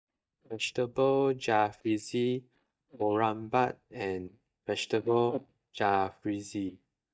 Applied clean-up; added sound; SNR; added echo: neural mask model DeepFilterNet 3.